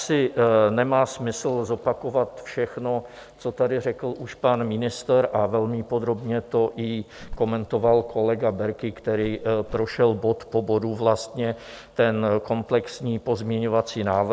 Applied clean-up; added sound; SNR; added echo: none; Bird; 19 dB; none.